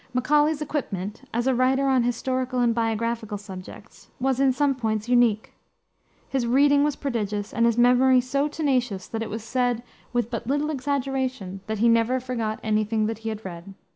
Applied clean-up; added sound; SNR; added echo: none; none; none; none.